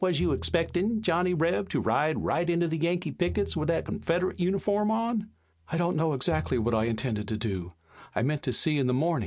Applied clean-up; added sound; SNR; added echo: neural mask model RNNoise.